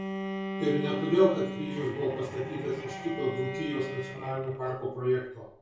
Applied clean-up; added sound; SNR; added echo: none; Bowed string instrument; 7 dB; reverberation time 0.6 s.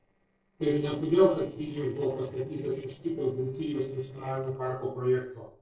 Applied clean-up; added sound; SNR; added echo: neural separator model SepFormer DNS4.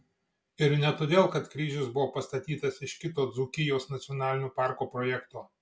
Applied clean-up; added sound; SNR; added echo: none; none; none; none.